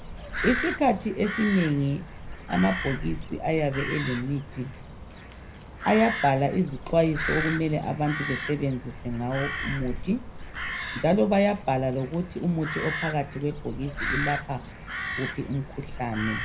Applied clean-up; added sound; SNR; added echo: none; Crow; 7 dB; reverberation time 0.3 s.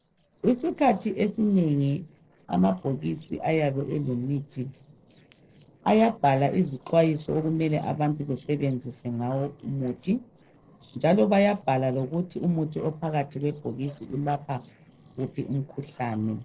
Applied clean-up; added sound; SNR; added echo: neural separator model SepFormer DNS4.